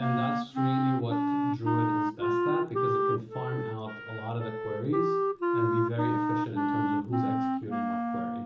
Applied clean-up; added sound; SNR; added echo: none; Wind instrument, woodwind instrument; -5 dB; reverberation time 1.2 s.